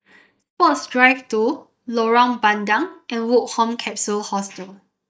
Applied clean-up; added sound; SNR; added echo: neural mask model DeepFilterNet 3.